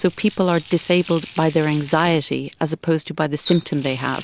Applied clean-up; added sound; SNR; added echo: none; Water tap, faucet; 16 dB; none.